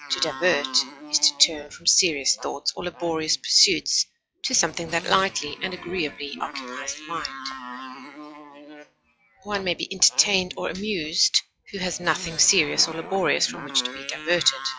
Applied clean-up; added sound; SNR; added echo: classical method log-MMSE.